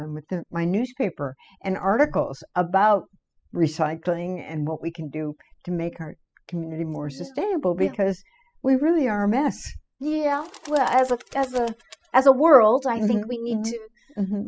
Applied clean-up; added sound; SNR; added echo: classical method spectral subtraction.